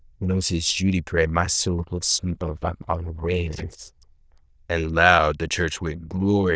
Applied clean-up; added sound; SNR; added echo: neural diffusion model UNIVERSE++.